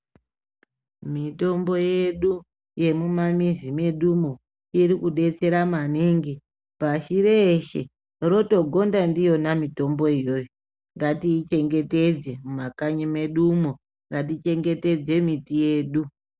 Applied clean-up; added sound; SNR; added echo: none; none; none; none.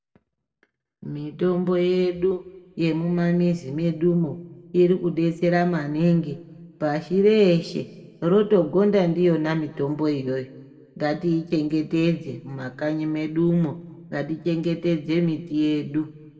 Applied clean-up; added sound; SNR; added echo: none; none; none; reverberation time 1.0 s.